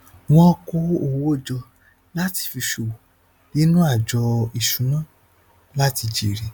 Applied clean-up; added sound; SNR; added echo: none; none; none; none.